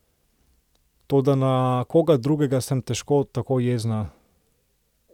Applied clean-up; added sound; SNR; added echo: none; none; none; none.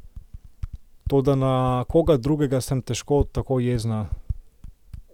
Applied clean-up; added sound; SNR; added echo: none; Typing; 10 dB; none.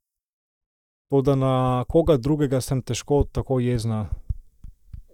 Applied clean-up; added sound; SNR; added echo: neural mask model DeepFilterNet 3.